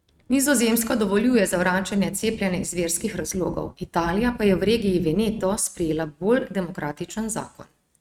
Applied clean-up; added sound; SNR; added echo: neural mask model RNNoise.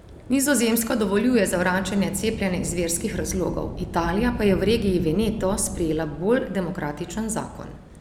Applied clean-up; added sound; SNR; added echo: none; Thunder / Rain; 12 dB; none.